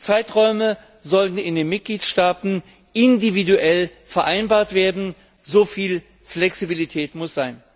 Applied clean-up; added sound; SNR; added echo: none; none; none; none.